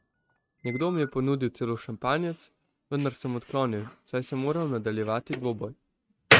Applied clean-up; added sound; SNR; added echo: neural mask model RNNoise.